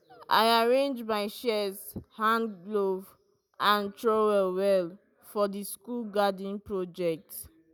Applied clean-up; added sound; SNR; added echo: none; none; none; none.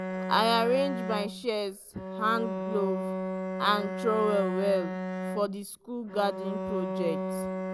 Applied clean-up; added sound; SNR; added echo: none; Bowed string instrument; 4 dB; none.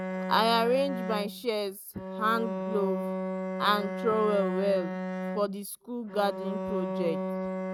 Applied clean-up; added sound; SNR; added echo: neural mask model RNNoise.